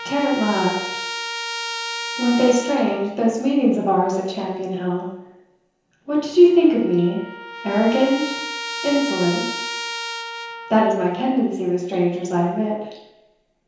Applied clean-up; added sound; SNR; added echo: none; Trumpet; 11 dB; reverberation time 0.9 s.